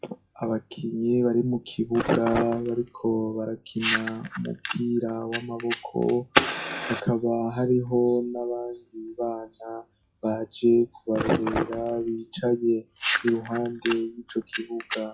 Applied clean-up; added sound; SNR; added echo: classical method WPE with log-MMSE.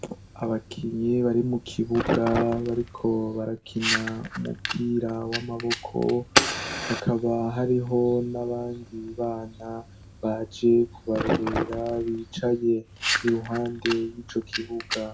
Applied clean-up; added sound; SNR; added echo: none; Fire; 5 dB; reverberation time 0.1 s.